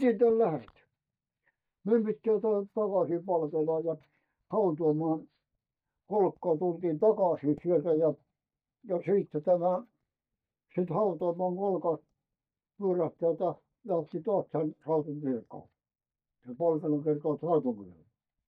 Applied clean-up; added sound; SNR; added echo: neural mask model DeepFilterNet 3.